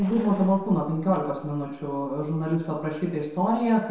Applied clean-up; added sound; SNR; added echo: neural separator model SepFormer DNS4.